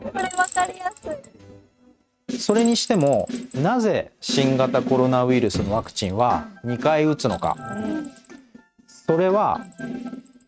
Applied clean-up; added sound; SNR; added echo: neural mask model RNNoise.